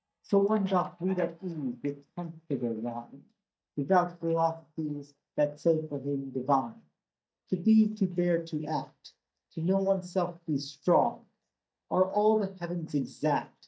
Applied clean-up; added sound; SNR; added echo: neural mask model DeepFilterNet 3.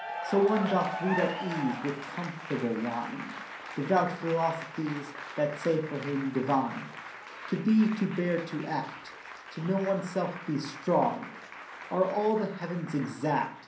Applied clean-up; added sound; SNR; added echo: none; Applause / Cheering; 10 dB; reverberation time 0.6 s.